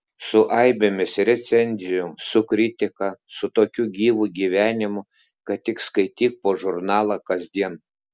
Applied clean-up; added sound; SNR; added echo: none; none; none; none.